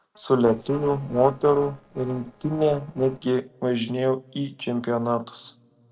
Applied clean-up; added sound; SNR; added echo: neural separator model SepFormer DNS4.